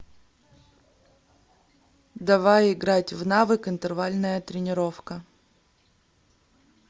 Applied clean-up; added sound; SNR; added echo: none; none; none; none.